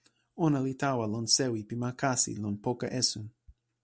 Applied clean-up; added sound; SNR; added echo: none; none; none; none.